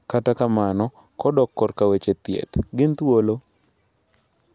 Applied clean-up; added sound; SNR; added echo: none; none; none; none.